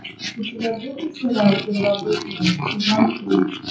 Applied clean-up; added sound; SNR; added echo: classical method WPE with log-MMSE.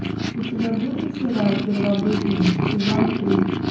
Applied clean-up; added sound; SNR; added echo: none; Purr; 1 dB; reverberation time 0.9 s.